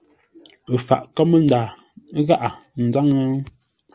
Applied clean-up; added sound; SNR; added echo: none; none; none; none.